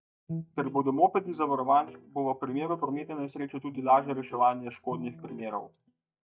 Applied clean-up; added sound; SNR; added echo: neural mask model DeepFilterNet 3.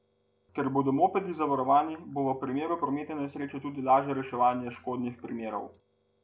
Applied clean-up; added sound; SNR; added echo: none; none; none; none.